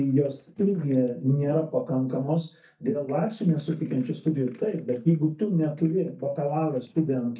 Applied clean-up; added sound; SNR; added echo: neural mask model DeepFilterNet 3.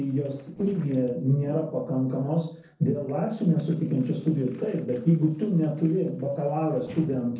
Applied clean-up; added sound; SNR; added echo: neural separator model SepFormer DNS4.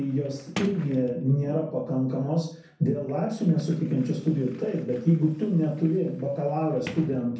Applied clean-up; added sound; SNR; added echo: none; Sliding door; 16 dB; reverberation time 0.5 s.